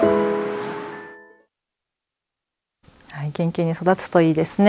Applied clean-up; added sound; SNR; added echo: none; none; none; none.